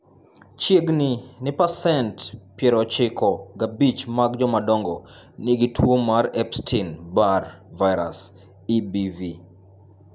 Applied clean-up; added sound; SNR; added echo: none; none; none; none.